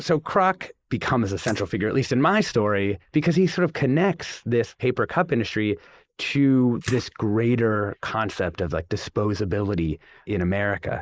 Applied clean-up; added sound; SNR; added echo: neural mask model Resemble Enhance denoiser.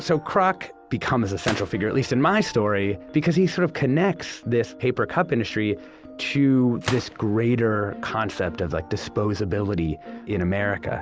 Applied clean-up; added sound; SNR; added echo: none; Gunshot, gunfire; 17 dB; none.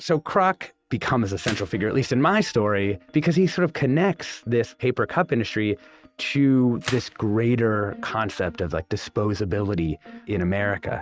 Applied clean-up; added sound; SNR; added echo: neural mask model RNNoise.